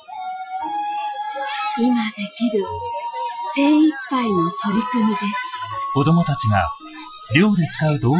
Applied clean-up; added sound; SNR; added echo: classical method Wiener filter.